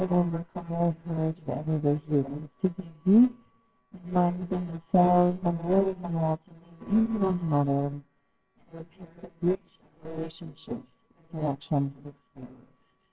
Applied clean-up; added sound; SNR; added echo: neural separator model SepFormer WHAMR!.